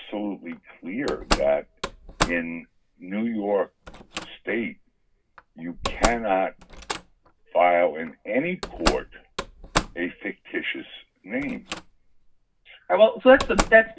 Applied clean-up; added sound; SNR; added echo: none; Slam; 7 dB; reverberation time 0.4 s.